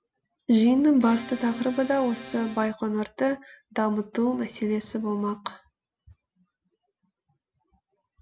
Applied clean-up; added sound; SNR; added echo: none; Accordion; 12 dB; none.